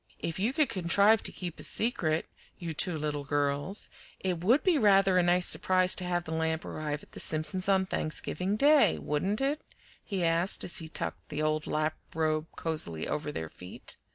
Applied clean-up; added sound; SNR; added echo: none; none; none; none.